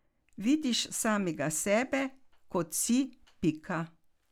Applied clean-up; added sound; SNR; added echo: none; none; none; none.